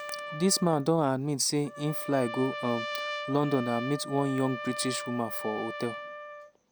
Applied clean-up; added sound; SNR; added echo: none; Trumpet; 9 dB; none.